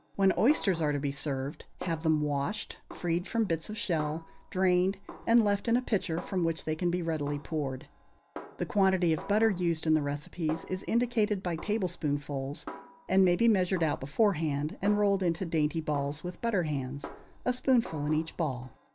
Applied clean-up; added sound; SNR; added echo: none; Snare drum; 19 dB; none.